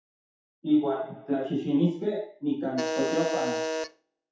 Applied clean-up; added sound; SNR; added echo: classical method WPE with log-MMSE.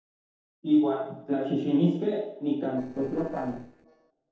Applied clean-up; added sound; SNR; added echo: neural separator model SepFormer DNS4.